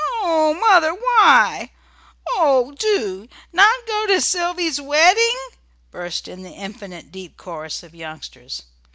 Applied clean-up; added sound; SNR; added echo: none; none; none; none.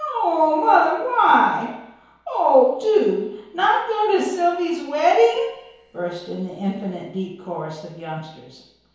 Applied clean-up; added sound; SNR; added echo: none; none; none; reverberation time 1.0 s.